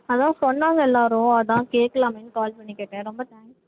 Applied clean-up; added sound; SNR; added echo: none; none; none; none.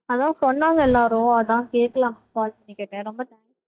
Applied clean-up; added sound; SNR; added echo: neural mask model DeepFilterNet 3.